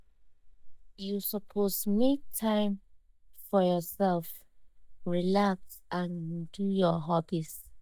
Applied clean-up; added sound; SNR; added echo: neural mask model DeepFilterNet 3.